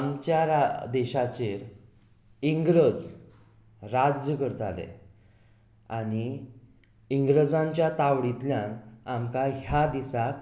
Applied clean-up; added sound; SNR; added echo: none; none; none; none.